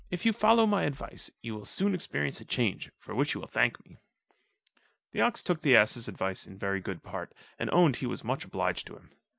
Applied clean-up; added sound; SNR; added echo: none; none; none; none.